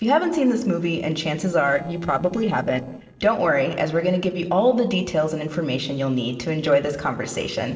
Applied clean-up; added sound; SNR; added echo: neural separator model SepFormer DNS4.